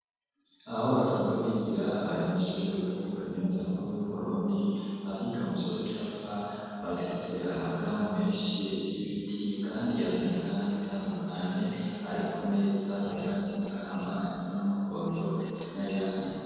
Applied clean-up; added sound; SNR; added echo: neural separator model SepFormer DNS4.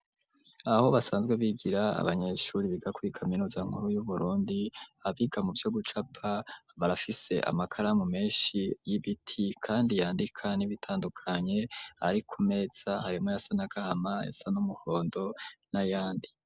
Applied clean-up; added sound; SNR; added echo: none; none; none; none.